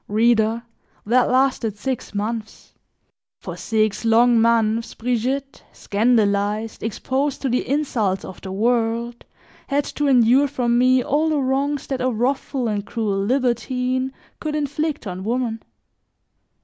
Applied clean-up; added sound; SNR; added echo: none; none; none; none.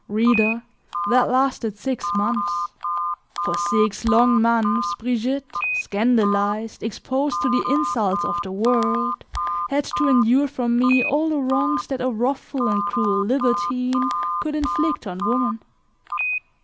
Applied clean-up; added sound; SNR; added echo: none; Telephone; 4 dB; none.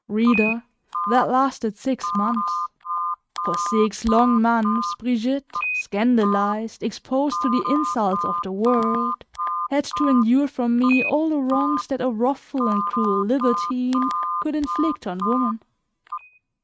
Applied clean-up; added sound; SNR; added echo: neural mask model RNNoise.